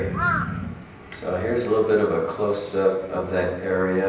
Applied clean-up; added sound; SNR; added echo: none; Crow; 8 dB; reverberation time 0.9 s.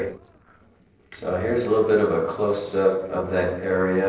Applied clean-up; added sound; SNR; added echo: neural separator model SepFormer DNS4.